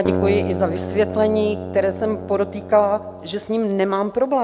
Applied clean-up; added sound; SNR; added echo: none; Keyboard (musical); 7 dB; none.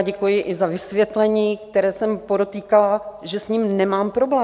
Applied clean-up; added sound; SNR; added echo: none; none; none; none.